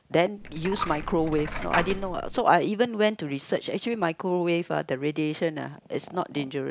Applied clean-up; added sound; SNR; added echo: none; Coin (dropping); 6 dB; none.